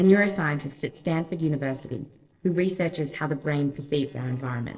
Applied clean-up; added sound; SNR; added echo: neural separator model SepFormer DNS4.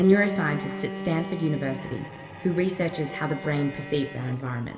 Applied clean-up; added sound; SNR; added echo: none; Bowed string instrument; 11 dB; reverberation time 2.2 s.